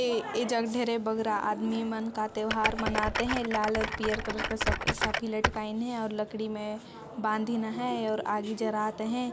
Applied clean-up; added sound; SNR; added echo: none; Typing; 1 dB; none.